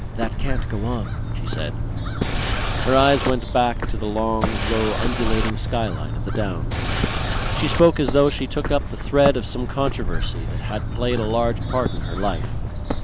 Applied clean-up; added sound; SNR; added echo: none; Bird + Boat, Water vehicle; 0 dB; none.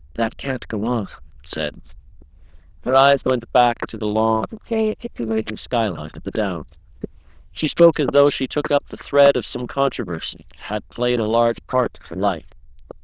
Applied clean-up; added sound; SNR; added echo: neural diffusion model UNIVERSE++.